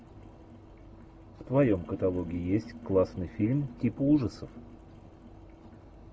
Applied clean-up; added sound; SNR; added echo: none; Sink (filling or washing); 18 dB; none.